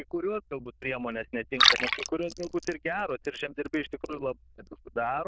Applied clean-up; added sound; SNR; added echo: neural diffusion model UNIVERSE++.